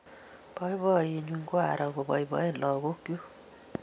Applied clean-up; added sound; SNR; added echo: none; none; none; none.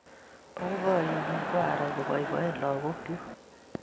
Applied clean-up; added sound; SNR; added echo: none; Crowd; 3 dB; none.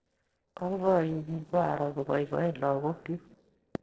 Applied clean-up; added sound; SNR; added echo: neural separator model SepFormer DNS4.